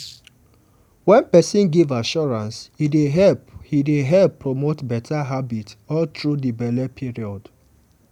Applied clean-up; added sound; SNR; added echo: none; none; none; none.